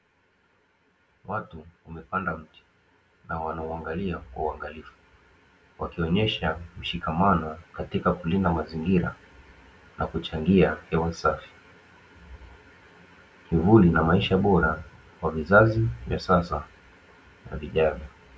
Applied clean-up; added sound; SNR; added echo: none; none; none; none.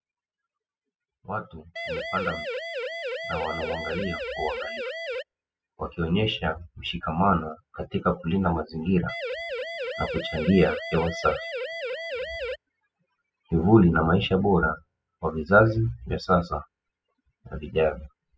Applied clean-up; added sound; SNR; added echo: classical method spectral subtraction.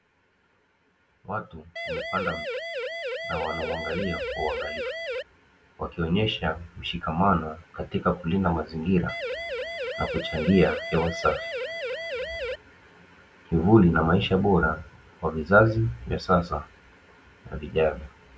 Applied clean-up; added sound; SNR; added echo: none; Siren; 5 dB; none.